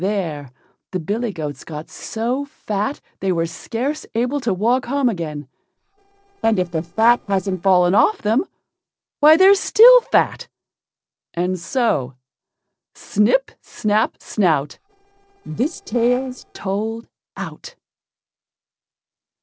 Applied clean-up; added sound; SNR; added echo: neural separator model SepFormer DNS4.